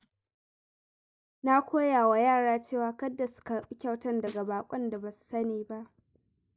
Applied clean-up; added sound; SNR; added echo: neural mask model DeepFilterNet 3.